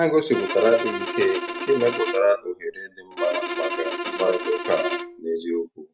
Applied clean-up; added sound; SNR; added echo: none; Bowed string instrument; 6 dB; none.